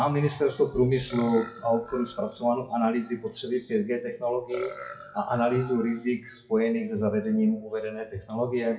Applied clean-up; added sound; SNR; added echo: classical method WPE with log-MMSE.